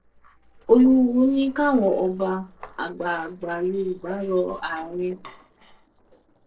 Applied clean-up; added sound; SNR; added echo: neural separator model SepFormer DNS4.